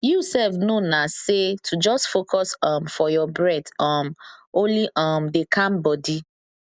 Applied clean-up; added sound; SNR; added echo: none; none; none; none.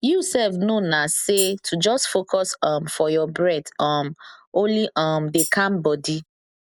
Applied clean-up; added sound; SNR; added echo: neural mask model Resemble Enhance denoiser.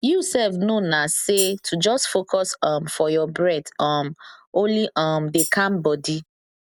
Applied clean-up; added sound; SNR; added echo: none; Tambourine; 9 dB; none.